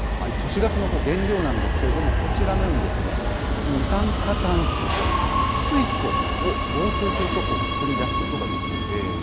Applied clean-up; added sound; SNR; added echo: none; Subway, metro, underground; -5 dB; none.